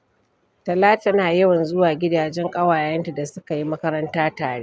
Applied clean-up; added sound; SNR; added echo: none; none; none; none.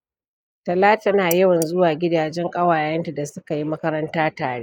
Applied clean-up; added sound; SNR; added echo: neural mask model Resemble Enhance denoiser.